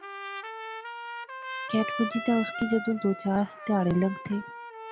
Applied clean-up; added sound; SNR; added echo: none; Trumpet; 8 dB; none.